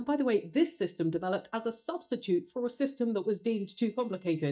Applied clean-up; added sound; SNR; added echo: neural mask model DeepFilterNet 3.